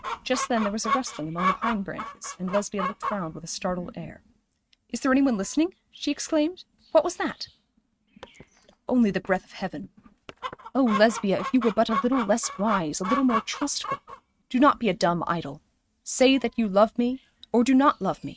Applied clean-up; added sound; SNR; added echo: neural mask model RNNoise.